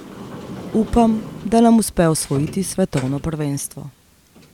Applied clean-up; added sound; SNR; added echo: none; Sliding door; 16 dB; none.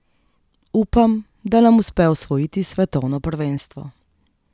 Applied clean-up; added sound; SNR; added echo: none; none; none; none.